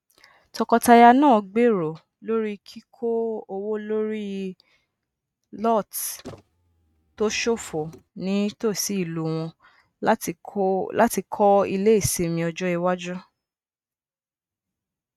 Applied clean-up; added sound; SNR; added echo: neural mask model RNNoise.